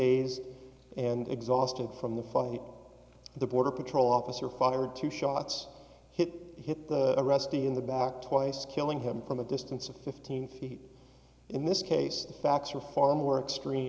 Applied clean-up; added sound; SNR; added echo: none; none; none; none.